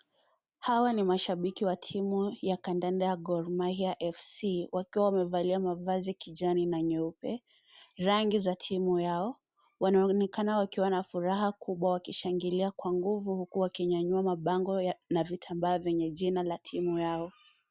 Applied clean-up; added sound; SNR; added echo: none; none; none; none.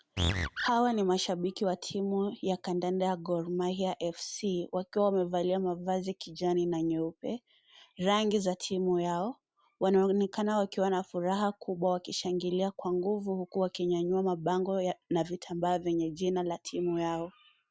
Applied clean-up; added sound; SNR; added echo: none; Animal; 3 dB; none.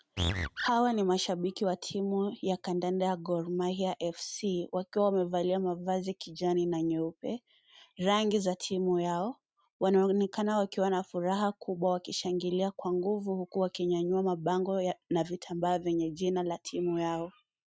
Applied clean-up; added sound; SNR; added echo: neural mask model RNNoise.